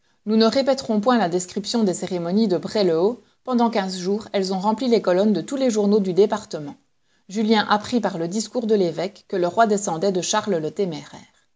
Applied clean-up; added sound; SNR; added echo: none; none; none; none.